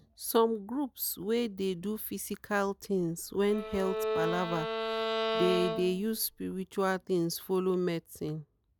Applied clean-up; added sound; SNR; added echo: none; Bowed string instrument; 2 dB; none.